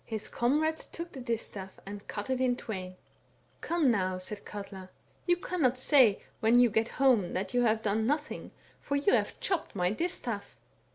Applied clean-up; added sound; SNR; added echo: none; none; none; none.